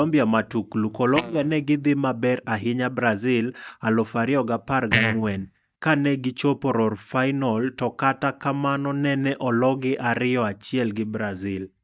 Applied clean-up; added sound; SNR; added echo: neural mask model DeepFilterNet 3.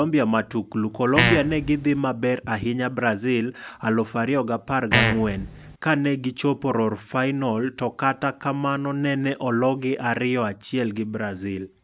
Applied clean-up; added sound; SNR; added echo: none; Fart; 0 dB; none.